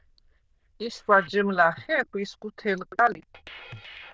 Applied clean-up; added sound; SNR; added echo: neural diffusion model UNIVERSE++.